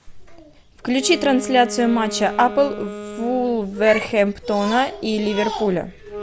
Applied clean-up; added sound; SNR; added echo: none; Wind instrument, woodwind instrument; 14 dB; none.